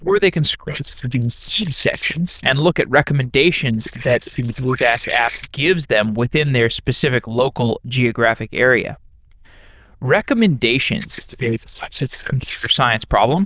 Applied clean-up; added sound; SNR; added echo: neural diffusion model UNIVERSE++.